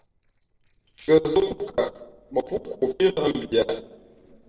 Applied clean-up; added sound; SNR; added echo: neural separator model SepFormer DNS4.